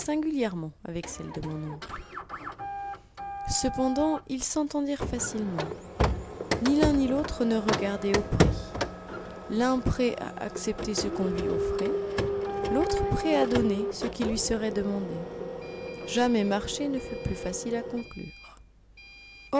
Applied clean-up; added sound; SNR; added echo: none; Printer; 3 dB; none.